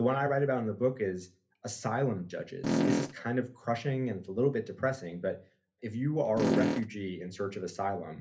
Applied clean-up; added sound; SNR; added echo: none; Fart; -4 dB; reverberation time 0.3 s.